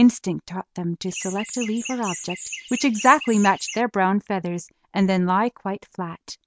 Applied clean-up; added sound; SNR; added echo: none; Chirp, tweet; 11 dB; none.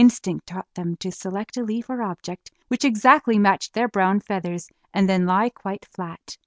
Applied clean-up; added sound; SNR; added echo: none; none; none; none.